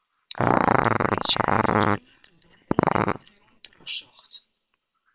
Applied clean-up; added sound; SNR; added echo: neural separator model SepFormer WHAMR!.